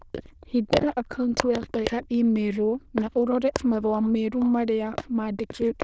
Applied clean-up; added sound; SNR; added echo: neural diffusion model UNIVERSE++.